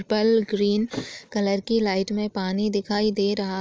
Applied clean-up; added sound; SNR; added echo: neural mask model Resemble Enhance denoiser.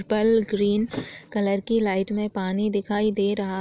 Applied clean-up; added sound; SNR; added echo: none; Thump, thud; 18 dB; none.